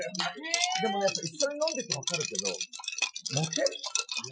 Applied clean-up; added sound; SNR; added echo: classical method Wiener filter.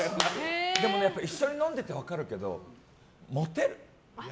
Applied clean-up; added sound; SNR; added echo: none; none; none; none.